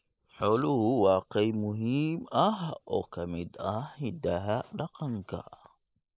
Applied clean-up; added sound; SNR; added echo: neural mask model Resemble Enhance denoiser.